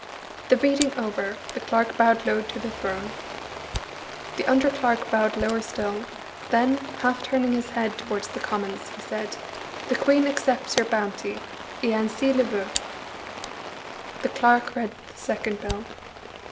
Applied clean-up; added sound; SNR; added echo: none; Camera + Rain; 10 dB; none.